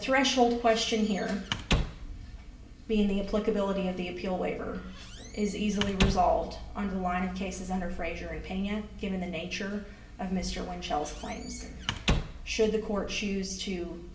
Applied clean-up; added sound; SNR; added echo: none; Squeak / Slam; 5 dB; reverberation time 0.3 s.